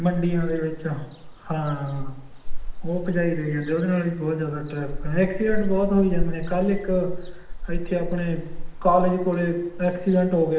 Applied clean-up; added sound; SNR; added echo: none; Ocean; 4 dB; reverberation time 0.8 s.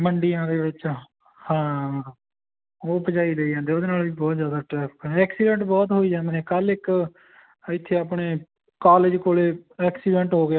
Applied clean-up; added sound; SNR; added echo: none; none; none; none.